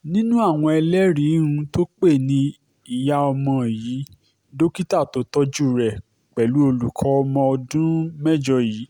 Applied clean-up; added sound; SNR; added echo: none; none; none; none.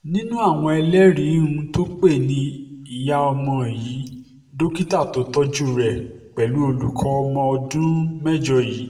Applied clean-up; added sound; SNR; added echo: none; none; none; reverberation time 0.7 s.